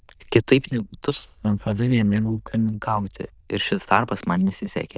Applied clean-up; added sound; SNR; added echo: neural diffusion model UNIVERSE++.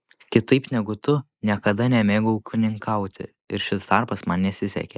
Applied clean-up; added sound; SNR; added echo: neural mask model Resemble Enhance denoiser.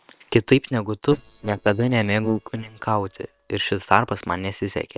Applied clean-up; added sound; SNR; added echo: neural separator model SepFormer WHAM!.